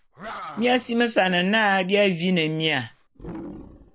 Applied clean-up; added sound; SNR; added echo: none; Animal; 18 dB; none.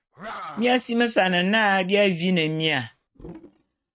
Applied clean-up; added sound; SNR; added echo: neural mask model RNNoise.